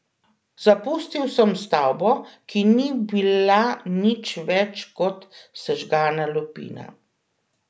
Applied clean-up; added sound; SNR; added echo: none; none; none; none.